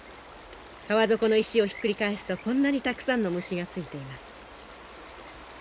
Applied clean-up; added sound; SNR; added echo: none; none; none; none.